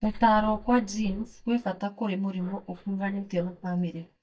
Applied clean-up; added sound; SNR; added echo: neural mask model DeepFilterNet 3.